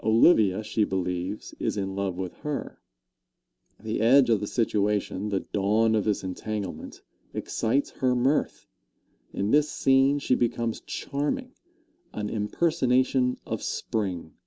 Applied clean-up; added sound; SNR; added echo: none; none; none; none.